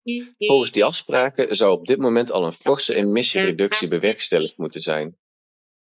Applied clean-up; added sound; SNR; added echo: neural mask model Resemble Enhance denoiser.